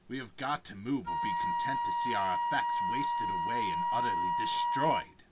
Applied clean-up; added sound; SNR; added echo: none; Wind instrument, woodwind instrument; -4 dB; none.